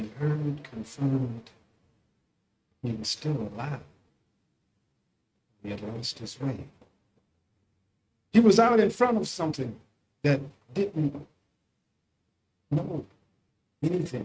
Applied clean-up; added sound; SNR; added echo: neural mask model RNNoise.